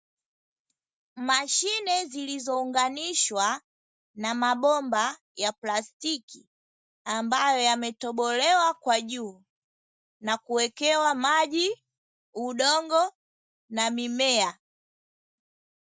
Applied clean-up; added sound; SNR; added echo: none; none; none; none.